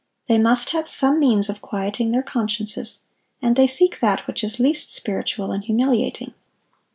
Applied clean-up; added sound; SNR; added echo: none; none; none; none.